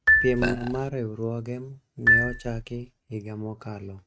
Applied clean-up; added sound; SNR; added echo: neural mask model RNNoise.